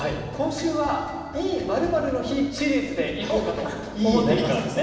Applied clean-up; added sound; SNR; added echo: none; none; none; reverberation time 1.6 s.